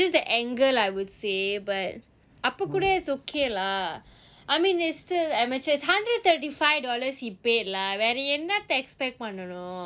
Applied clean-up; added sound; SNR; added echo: none; Brass instrument; 15 dB; none.